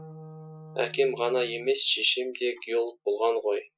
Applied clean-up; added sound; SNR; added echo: classical method Wiener filter.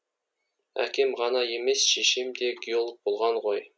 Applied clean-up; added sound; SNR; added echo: none; none; none; none.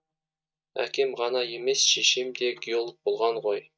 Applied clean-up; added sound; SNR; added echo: neural mask model DeepFilterNet 3.